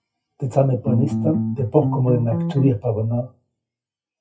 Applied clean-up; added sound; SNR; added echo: classical method WPE with log-MMSE.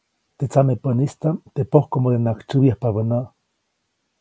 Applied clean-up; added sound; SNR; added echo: none; none; none; none.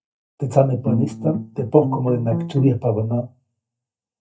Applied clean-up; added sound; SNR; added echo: neural mask model DeepFilterNet 3.